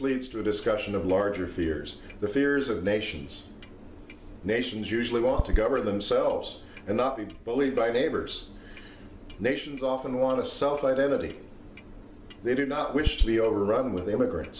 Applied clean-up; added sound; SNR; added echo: none; Clock; 9 dB; none.